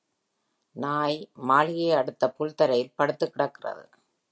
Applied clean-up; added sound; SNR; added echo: none; none; none; none.